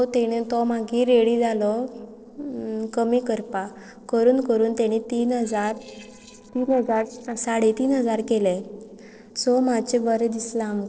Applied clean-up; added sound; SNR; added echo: neural separator model SepFormer DNS4.